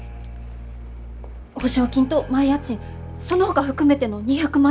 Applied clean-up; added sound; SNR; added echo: none; none; none; none.